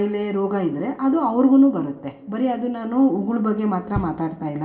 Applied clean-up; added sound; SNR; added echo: none; Knock; 13 dB; reverberation time 1.3 s.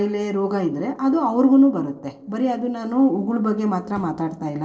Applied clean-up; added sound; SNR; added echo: neural separator model SepFormer DNS4.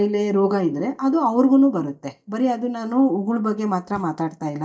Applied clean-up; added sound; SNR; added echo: neural mask model DeepFilterNet 3.